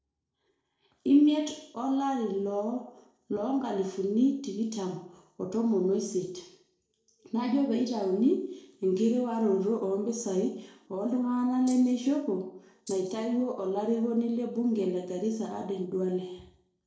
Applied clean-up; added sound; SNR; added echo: neural separator model SepFormer DNS4.